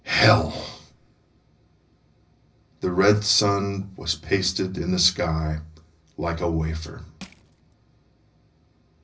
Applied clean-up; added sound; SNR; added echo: none; Crushing; 20 dB; reverberation time 0.4 s.